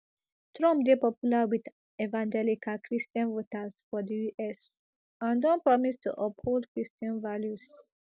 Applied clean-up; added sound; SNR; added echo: none; none; none; none.